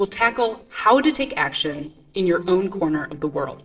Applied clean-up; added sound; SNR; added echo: neural separator model SepFormer DNS4.